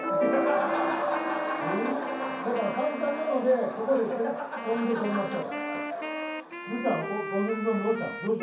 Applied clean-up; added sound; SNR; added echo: none; Wind instrument, woodwind instrument; 9 dB; reverberation time 0.6 s.